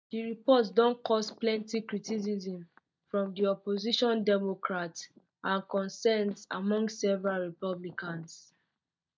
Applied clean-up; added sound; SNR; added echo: neural mask model DeepFilterNet 3.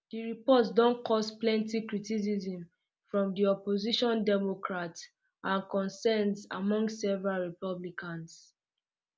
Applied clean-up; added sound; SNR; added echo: none; none; none; none.